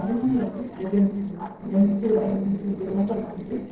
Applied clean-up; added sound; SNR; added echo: neural separator model SepFormer DNS4.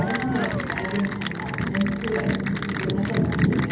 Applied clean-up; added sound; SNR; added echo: none; Applause / Cheering; 8 dB; reverberation time 0.8 s.